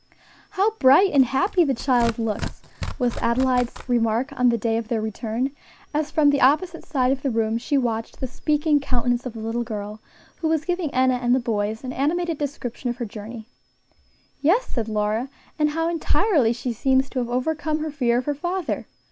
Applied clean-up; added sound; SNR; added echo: none; Tearing; 11 dB; none.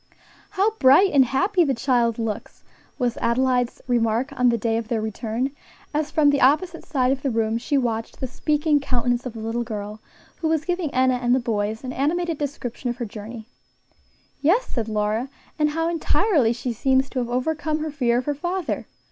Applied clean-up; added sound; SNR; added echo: none; none; none; none.